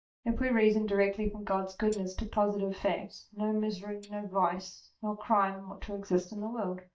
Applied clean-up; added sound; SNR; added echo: neural mask model DeepFilterNet 3.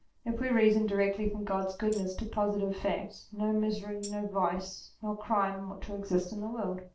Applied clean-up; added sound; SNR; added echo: neural separator model SepFormer DNS4.